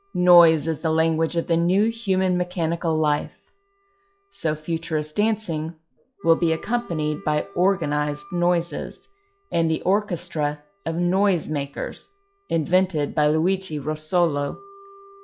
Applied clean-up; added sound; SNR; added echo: classical method log-MMSE.